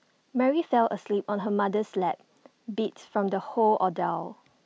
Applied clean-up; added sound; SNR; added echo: none; none; none; none.